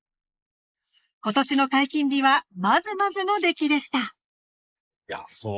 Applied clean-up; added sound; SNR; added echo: neural mask model Resemble Enhance denoiser.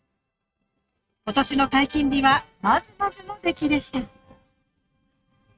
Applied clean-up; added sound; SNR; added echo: neural mask model RNNoise.